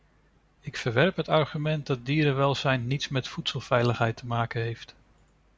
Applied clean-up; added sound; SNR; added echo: none; none; none; none.